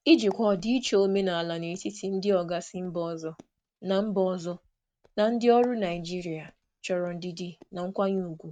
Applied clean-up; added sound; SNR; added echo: neural mask model RNNoise.